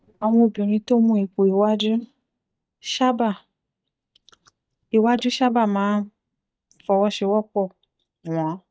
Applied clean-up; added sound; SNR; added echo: neural mask model DeepFilterNet 3.